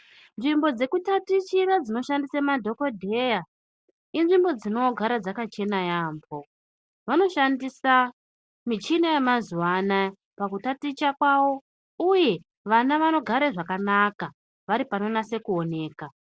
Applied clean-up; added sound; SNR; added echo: none; none; none; none.